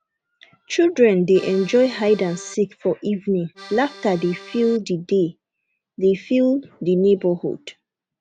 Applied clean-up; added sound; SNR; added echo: none; Accordion; 20 dB; none.